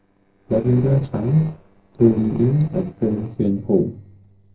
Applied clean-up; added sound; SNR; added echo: neural separator model SepFormer DNS4.